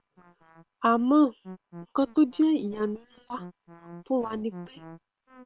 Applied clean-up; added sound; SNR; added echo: neural separator model SepFormer WHAM!.